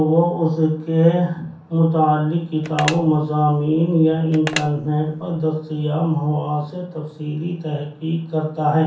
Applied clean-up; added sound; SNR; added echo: none; Telephone; 13 dB; reverberation time 0.6 s.